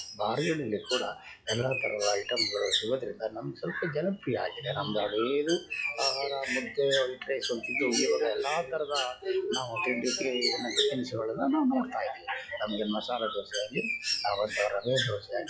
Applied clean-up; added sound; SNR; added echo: classical method log-MMSE.